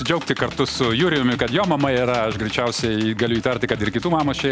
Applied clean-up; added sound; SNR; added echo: none; Computer keyboard; 17 dB; none.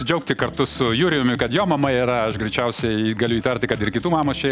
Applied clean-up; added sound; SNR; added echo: none; none; none; none.